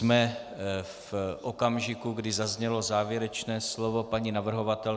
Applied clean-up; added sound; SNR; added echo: none; none; none; none.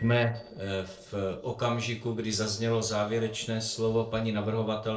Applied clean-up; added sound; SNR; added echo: neural separator model SepFormer DNS4.